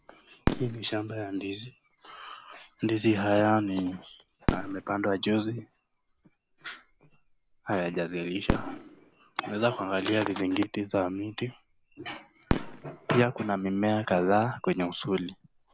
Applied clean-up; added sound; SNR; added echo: none; Fireworks; 9 dB; none.